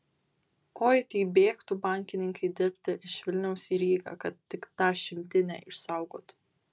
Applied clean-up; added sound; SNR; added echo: none; none; none; none.